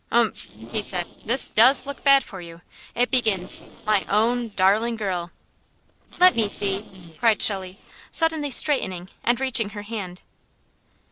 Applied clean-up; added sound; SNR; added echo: neural separator model SepFormer DNS4.